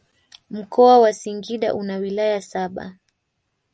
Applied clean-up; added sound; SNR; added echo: none; none; none; none.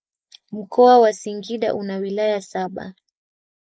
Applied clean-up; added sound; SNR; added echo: neural mask model Resemble Enhance denoiser.